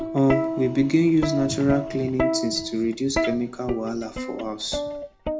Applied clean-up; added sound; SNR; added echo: none; Plucked string instrument; 5 dB; reverberation time 0.3 s.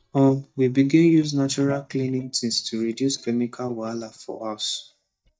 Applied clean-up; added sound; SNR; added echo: neural mask model DeepFilterNet 3.